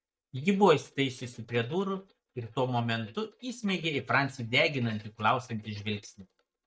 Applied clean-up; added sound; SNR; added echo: neural mask model DeepFilterNet 3.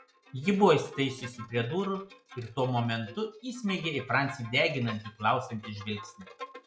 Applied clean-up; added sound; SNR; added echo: classical method log-MMSE.